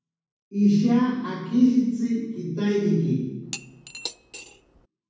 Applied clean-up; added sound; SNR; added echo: none; Cutlery, silverware / Dishes, pots, and pans; 15 dB; reverberation time 1.1 s.